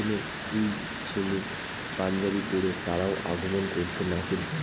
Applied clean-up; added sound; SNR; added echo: none; Water; 6 dB; none.